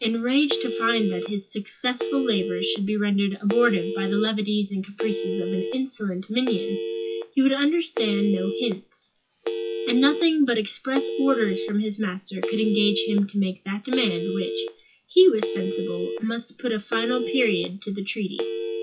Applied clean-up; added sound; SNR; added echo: classical method WPE with log-MMSE.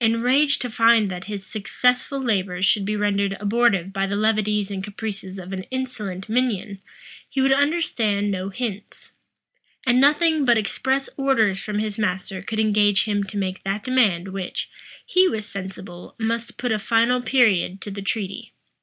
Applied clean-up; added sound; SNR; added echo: none; none; none; none.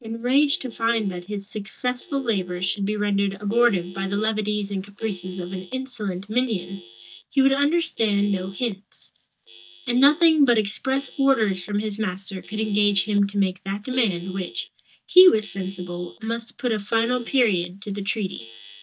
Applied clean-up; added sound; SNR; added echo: neural mask model DeepFilterNet 3.